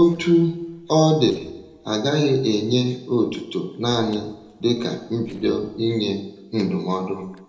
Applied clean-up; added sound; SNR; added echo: neural separator model SepFormer DNS4.